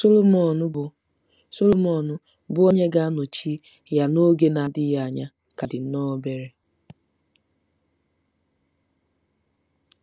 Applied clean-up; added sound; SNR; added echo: none; none; none; none.